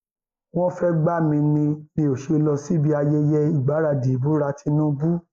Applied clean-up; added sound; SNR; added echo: neural mask model Resemble Enhance denoiser.